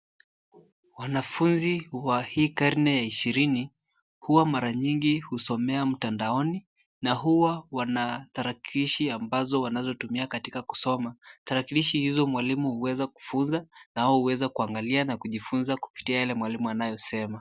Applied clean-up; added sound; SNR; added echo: none; none; none; none.